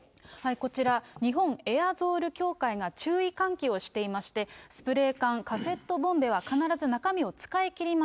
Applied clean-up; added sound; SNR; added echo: none; none; none; none.